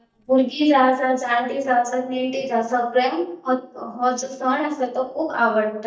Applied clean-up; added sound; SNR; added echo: neural mask model DeepFilterNet 3.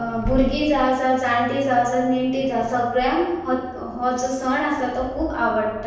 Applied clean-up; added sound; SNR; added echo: none; Accelerating, revving, vroom; 13 dB; reverberation time 1.1 s.